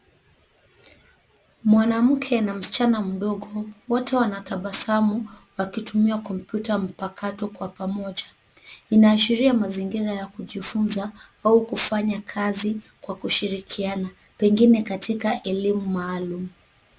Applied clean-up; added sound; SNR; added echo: none; none; none; none.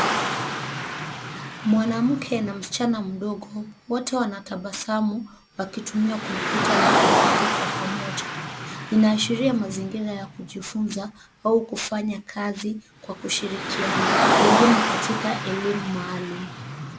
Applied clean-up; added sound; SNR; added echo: none; Car; 0 dB; none.